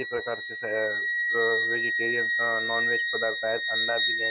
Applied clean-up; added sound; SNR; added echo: none; Wind instrument, woodwind instrument; -5 dB; none.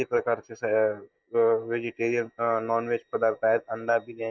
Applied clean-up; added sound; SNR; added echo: neural mask model DeepFilterNet 3.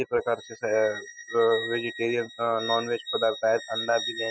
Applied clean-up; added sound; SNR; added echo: classical method spectral subtraction.